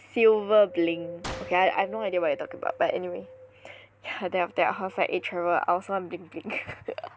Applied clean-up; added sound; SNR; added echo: none; Wind + Gunshot, gunfire; 17 dB; none.